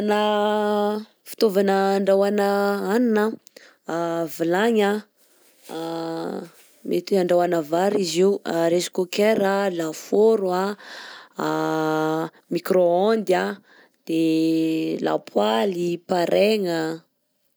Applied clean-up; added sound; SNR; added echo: none; none; none; none.